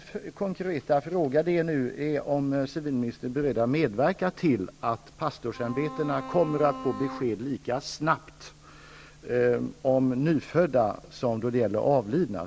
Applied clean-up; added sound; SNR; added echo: none; Bowed string instrument; 12 dB; none.